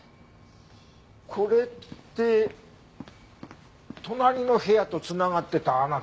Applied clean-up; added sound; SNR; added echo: none; none; none; none.